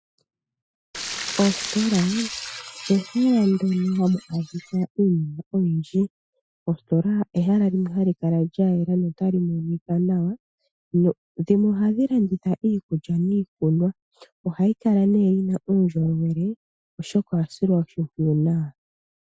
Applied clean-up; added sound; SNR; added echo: classical method Wiener filter.